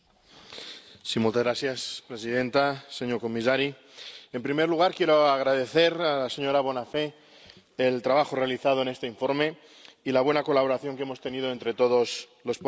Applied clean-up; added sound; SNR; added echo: none; none; none; none.